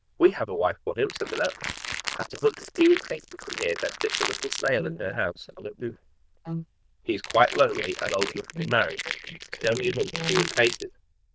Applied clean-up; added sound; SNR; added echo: neural diffusion model UNIVERSE++.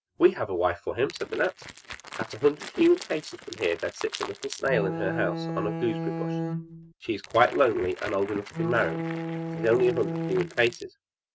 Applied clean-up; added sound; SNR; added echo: neural mask model RNNoise.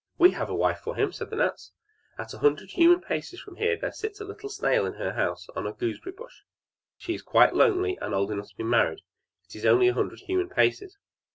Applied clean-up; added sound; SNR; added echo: none; none; none; none.